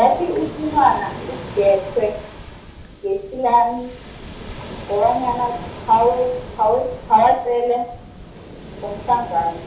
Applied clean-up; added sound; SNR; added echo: none; Waves, surf; 14 dB; reverberation time 0.5 s.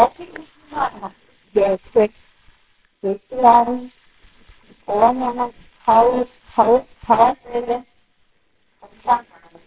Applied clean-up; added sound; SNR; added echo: neural separator model SepFormer WHAMR!.